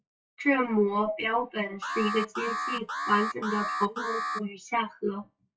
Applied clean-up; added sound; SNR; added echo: classical method WPE with log-MMSE.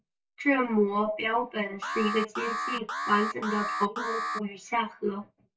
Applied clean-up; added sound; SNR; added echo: none; Alarm; 4 dB; reverberation time 0.2 s.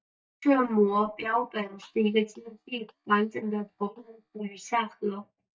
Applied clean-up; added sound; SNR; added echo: neural mask model DeepFilterNet 3.